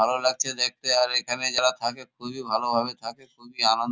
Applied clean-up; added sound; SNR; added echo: none; none; none; none.